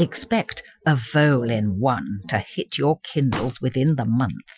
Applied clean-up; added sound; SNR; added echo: classical method Wiener filter.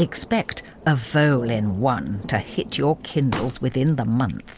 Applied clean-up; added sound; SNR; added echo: none; Explosion; 11 dB; none.